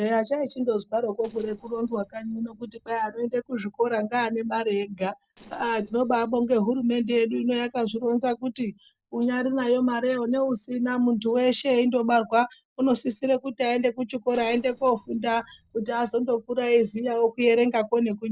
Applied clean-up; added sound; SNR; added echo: neural separator model SepFormer DNS4.